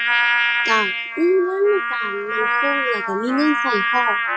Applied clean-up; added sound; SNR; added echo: classical method log-MMSE.